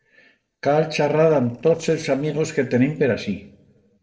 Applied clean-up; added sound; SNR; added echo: neural separator model SepFormer DNS4.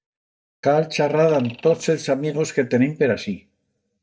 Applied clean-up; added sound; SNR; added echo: neural mask model DeepFilterNet 3.